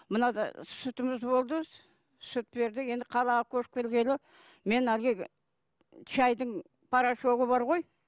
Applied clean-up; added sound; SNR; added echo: none; none; none; none.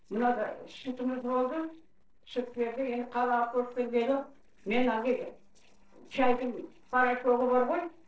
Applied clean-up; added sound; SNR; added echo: neural separator model SepFormer DNS4.